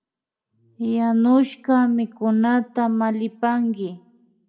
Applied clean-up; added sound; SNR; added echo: none; none; none; reverberation time 0.3 s.